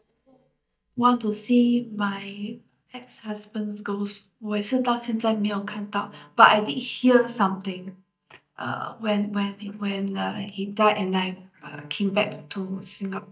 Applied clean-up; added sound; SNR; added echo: neural mask model DeepFilterNet 3.